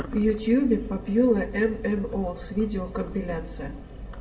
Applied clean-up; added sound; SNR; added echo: none; none; none; reverberation time 0.5 s.